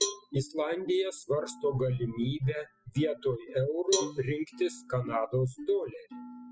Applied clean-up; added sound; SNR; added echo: classical method spectral subtraction.